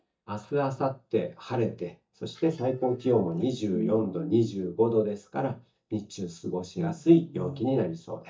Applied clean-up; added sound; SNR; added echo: neural mask model DeepFilterNet 3.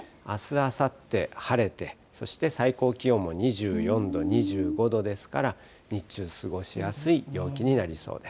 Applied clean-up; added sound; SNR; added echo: none; none; none; none.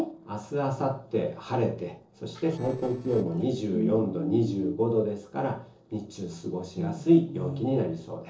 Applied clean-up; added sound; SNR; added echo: neural separator model SepFormer DNS4.